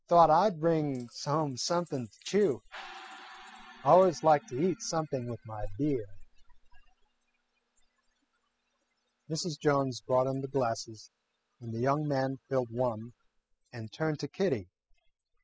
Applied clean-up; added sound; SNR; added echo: classical method spectral subtraction.